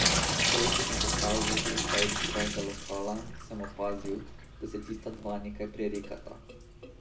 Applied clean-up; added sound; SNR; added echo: none; Drip / Sink (filling or washing); -4 dB; reverberation time 0.2 s.